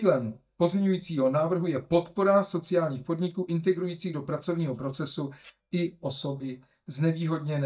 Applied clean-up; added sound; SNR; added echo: neural mask model DeepFilterNet 3.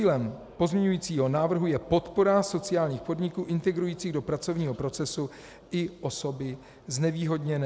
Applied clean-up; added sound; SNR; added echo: none; none; none; none.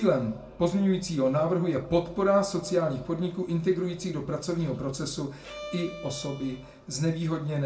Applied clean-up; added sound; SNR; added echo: none; Bowed string instrument; 15 dB; reverberation time 0.3 s.